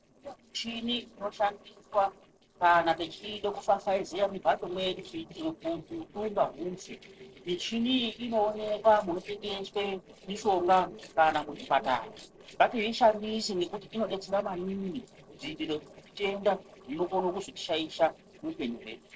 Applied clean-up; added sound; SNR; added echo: neural separator model SepFormer DNS4.